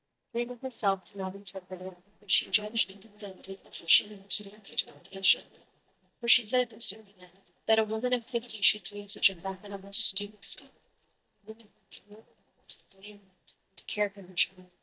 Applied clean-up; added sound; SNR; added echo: neural mask model DeepFilterNet 3.